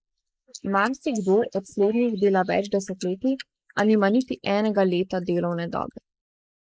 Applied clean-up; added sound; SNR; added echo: neural mask model Resemble Enhance denoiser.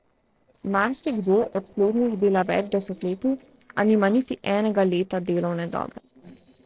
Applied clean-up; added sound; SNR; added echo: neural separator model SepFormer DNS4.